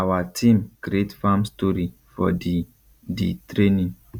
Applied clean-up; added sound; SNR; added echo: none; none; none; none.